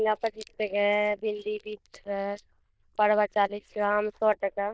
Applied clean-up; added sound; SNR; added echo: neural diffusion model UNIVERSE++.